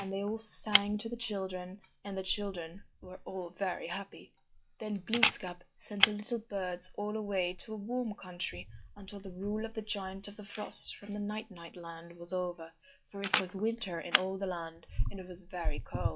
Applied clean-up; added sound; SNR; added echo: classical method log-MMSE.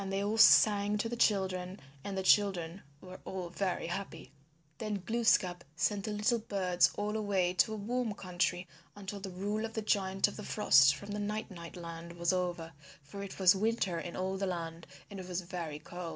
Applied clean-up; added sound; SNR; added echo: none; none; none; none.